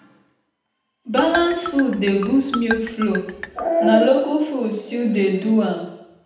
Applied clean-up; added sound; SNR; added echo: none; Marimba, xylophone; 9 dB; reverberation time 0.8 s.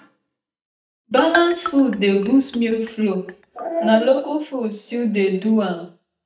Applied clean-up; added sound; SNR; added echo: neural mask model DeepFilterNet 3.